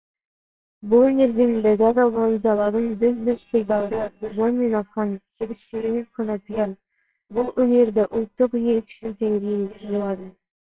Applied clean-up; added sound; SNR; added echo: neural separator model SepFormer WHAMR!.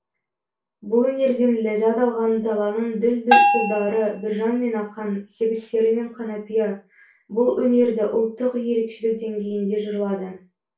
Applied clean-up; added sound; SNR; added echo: none; Bell; -1 dB; reverberation time 0.2 s.